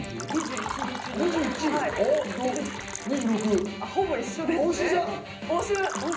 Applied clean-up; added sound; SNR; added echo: none; Fill (with liquid); 11 dB; reverberation time 0.5 s.